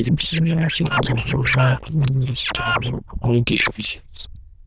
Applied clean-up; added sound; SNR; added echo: neural diffusion model UNIVERSE++.